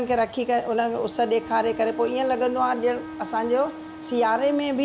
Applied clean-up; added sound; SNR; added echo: none; Bowed string instrument; 14 dB; none.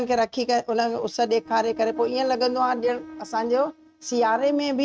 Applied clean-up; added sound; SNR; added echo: neural mask model RNNoise.